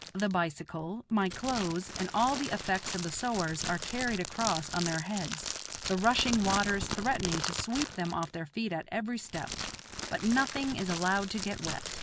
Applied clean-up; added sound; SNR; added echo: none; Crackle; 7 dB; none.